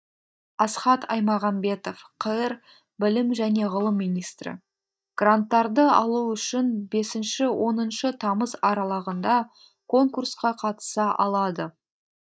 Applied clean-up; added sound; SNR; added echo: neural mask model DeepFilterNet 3.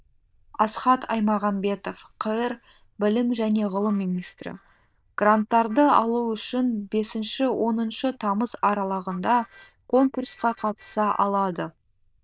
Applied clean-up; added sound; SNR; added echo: neural diffusion model UNIVERSE++.